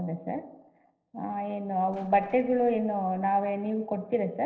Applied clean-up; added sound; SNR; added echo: neural separator model SepFormer DNS4.